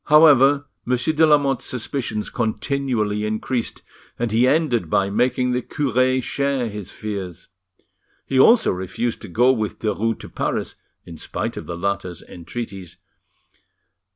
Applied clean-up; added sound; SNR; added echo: none; none; none; none.